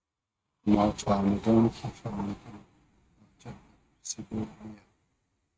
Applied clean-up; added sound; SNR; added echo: neural mask model RNNoise.